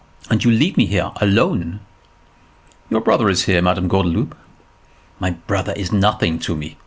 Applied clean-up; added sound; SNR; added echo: none; none; none; none.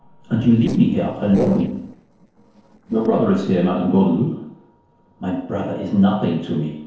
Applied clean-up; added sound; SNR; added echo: neural separator model SepFormer DNS4.